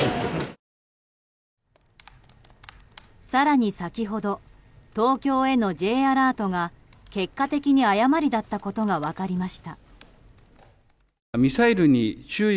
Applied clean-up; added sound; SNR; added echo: none; none; none; none.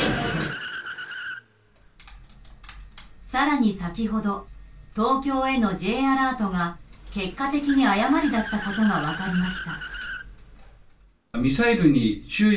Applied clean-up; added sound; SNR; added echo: none; Accelerating, revving, vroom / Car; 14 dB; reverberation time 0.2 s.